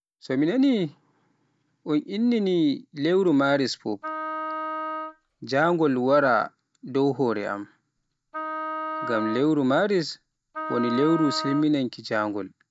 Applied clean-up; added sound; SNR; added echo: none; Wind instrument, woodwind instrument; 8 dB; none.